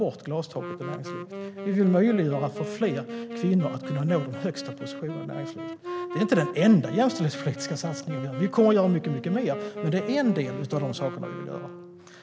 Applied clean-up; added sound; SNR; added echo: none; Wind instrument, woodwind instrument; 9 dB; none.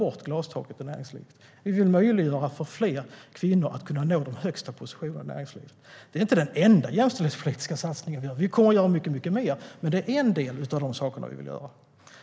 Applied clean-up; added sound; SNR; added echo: none; none; none; none.